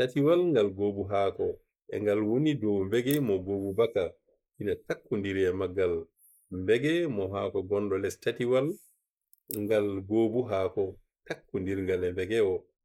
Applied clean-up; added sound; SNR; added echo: neural mask model Resemble Enhance denoiser.